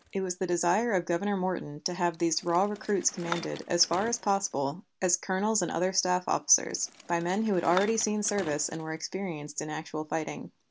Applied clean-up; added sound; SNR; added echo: none; Bicycle; 17 dB; none.